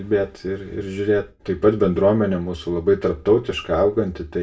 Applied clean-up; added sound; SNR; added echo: none; none; none; reverberation time 0.2 s.